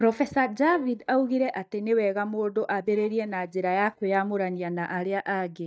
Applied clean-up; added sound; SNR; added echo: neural mask model DeepFilterNet 3.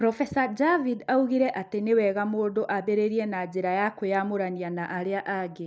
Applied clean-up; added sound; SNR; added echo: none; none; none; none.